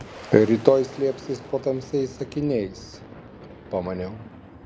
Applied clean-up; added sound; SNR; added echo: none; Boom; 17 dB; none.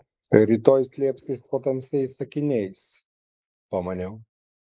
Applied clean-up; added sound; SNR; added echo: neural mask model Resemble Enhance denoiser.